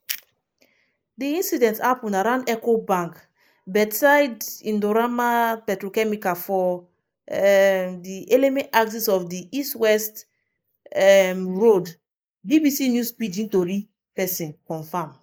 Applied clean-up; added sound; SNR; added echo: neural mask model Resemble Enhance denoiser.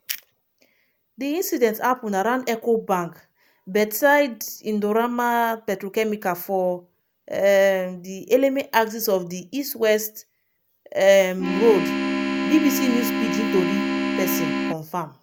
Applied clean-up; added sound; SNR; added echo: none; Organ; 1 dB; none.